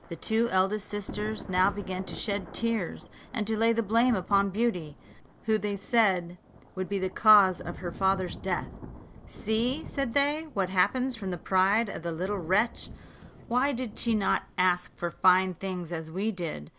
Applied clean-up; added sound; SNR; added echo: none; Thunder / Rain; 16 dB; none.